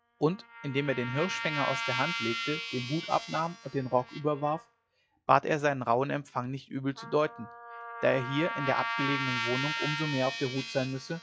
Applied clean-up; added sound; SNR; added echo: classical method log-MMSE.